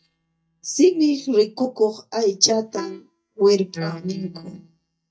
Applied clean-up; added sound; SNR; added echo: neural mask model DeepFilterNet 3.